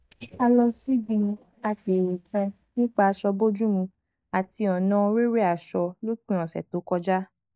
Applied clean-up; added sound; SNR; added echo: neural mask model DeepFilterNet 3.